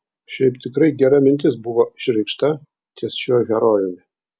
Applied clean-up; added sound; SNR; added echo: none; none; none; none.